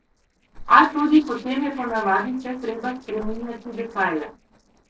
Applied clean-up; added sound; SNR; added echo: neural separator model SepFormer DNS4.